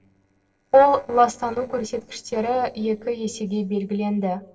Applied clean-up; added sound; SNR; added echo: neural separator model SepFormer DNS4.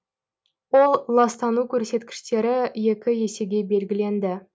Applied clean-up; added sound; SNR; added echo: none; none; none; none.